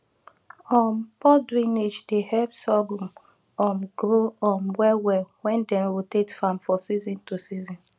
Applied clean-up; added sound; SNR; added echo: none; none; none; none.